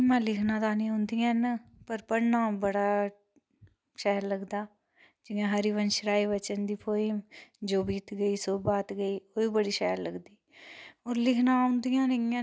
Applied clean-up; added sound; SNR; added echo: none; none; none; none.